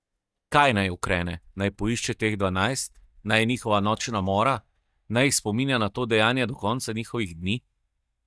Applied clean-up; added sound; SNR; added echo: neural mask model DeepFilterNet 3.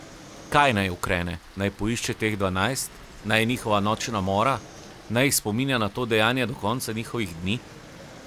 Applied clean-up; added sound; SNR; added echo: none; Fixed-wing aircraft, airplane + Rain; 19 dB; none.